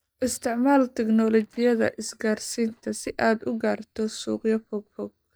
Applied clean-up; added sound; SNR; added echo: neural mask model DeepFilterNet 3.